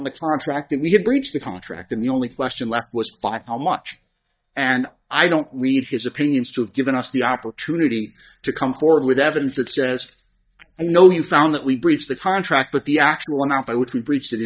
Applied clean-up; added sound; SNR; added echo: neural mask model DeepFilterNet 3.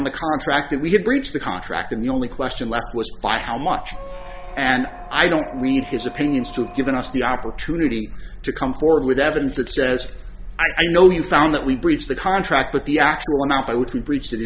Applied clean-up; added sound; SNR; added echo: none; Squeak; 17 dB; none.